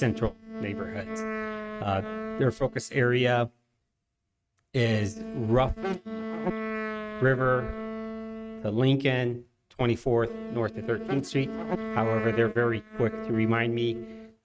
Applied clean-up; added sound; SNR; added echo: neural mask model RNNoise.